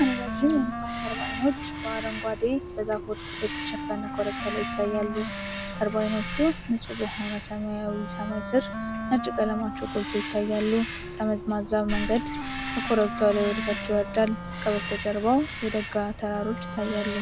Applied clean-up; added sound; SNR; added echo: none; Wind instrument, woodwind instrument + Bird vocalization, bird call, bird song; 6 dB; none.